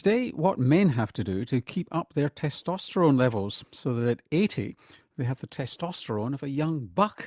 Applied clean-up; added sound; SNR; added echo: none; none; none; none.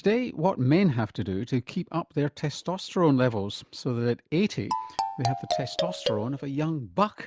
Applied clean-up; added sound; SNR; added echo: none; Marimba, xylophone; 4 dB; none.